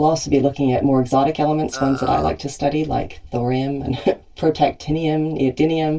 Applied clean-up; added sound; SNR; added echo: none; Burping, eructation; 12 dB; reverberation time 0.1 s.